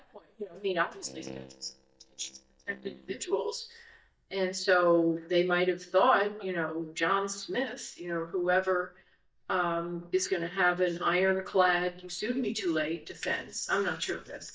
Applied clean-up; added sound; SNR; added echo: neural mask model DeepFilterNet 3.